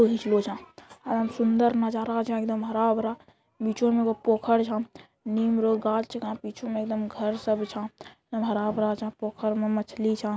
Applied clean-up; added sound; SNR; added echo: none; none; none; none.